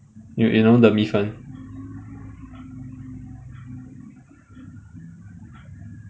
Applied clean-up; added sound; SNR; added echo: none; none; none; none.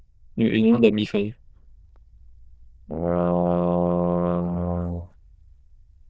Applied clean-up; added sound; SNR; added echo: neural diffusion model UNIVERSE++.